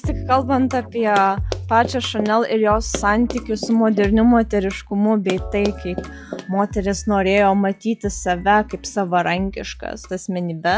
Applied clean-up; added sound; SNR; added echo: classical method log-MMSE.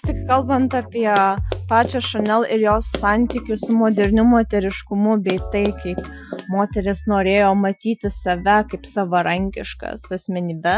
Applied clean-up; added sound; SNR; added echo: classical method Wiener filter.